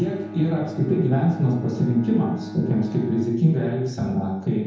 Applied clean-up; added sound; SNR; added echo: none; Bowed string instrument; 13 dB; reverberation time 0.9 s.